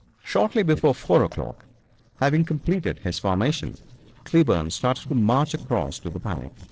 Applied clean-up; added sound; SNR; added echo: neural separator model SepFormer DNS4.